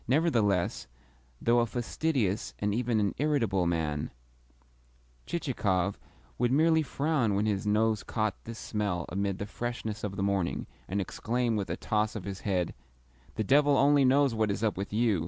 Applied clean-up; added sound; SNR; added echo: none; none; none; none.